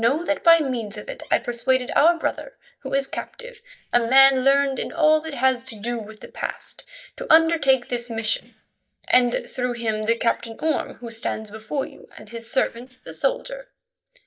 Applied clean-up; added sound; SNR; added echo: neural mask model DeepFilterNet 3.